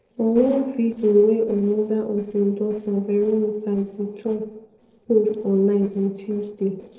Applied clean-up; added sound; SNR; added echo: neural separator model SepFormer DNS4.